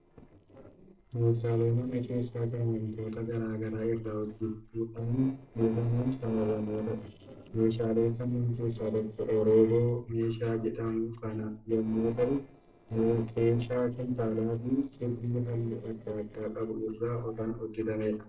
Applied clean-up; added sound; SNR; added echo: neural separator model SepFormer DNS4.